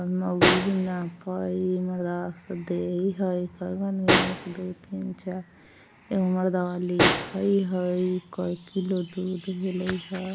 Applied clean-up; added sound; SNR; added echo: none; Snare drum; 2 dB; none.